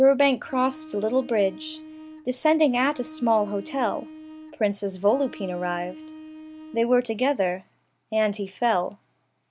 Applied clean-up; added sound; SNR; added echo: none; Bowed string instrument; 17 dB; none.